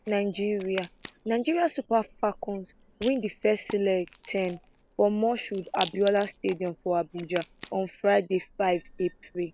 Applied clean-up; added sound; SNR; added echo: none; Rattle; 17 dB; none.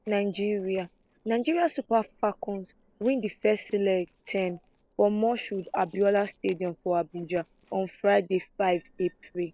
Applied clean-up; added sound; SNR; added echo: neural separator model SepFormer DNS4.